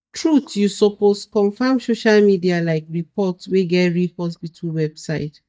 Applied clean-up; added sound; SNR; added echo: neural mask model DeepFilterNet 3.